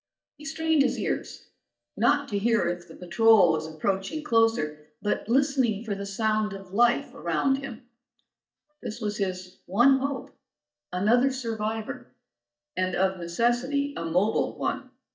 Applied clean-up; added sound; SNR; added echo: neural mask model DeepFilterNet 3.